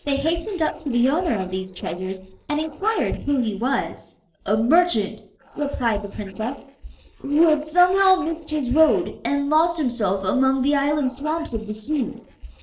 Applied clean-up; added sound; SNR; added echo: neural separator model SepFormer DNS4.